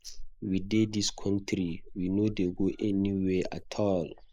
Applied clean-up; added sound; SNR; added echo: neural mask model Resemble Enhance denoiser.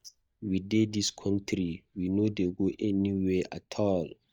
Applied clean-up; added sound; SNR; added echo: neural mask model DeepFilterNet 3.